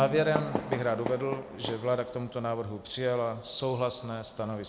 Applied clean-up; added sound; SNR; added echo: none; Fireworks + Drum; 9 dB; none.